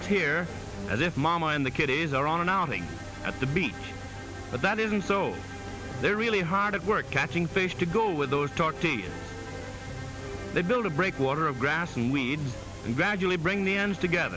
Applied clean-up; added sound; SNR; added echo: none; Bowed string instrument; 18 dB; none.